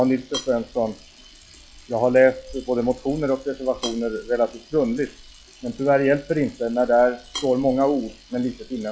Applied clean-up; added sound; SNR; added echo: classical method log-MMSE.